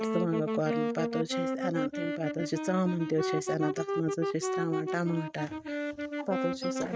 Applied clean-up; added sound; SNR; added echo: neural mask model RNNoise.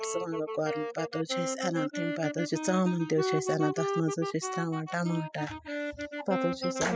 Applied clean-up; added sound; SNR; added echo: classical method spectral subtraction.